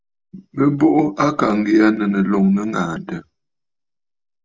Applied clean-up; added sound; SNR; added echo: none; none; none; none.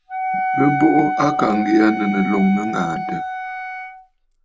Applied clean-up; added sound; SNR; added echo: none; Wind instrument, woodwind instrument; 4 dB; none.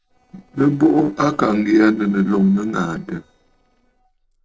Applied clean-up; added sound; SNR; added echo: neural separator model SepFormer DNS4.